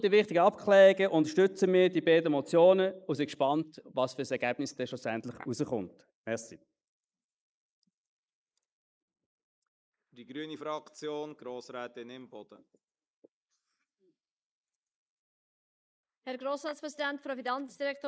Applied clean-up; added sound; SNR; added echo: neural mask model Resemble Enhance denoiser.